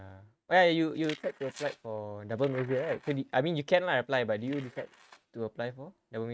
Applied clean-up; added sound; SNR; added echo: neural mask model RNNoise.